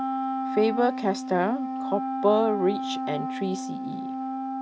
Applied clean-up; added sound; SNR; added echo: none; Wind instrument, woodwind instrument; 3 dB; none.